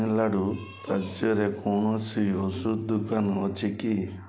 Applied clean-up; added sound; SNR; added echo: none; none; none; none.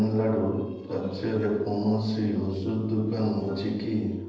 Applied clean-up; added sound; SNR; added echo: neural separator model SepFormer DNS4.